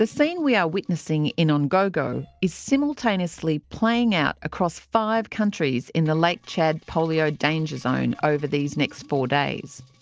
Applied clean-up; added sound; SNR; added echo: neural separator model SepFormer DNS4.